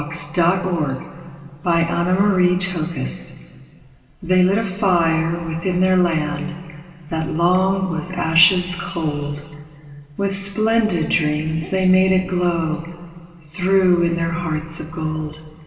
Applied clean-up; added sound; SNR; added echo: none; none; none; reverberation time 2.1 s.